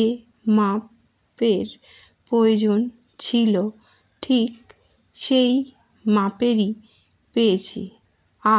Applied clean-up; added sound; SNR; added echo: none; none; none; none.